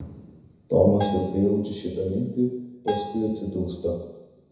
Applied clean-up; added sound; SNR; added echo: none; Bell; 12 dB; reverberation time 1.0 s.